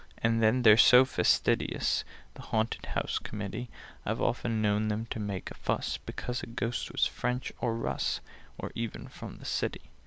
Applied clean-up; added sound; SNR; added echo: none; none; none; none.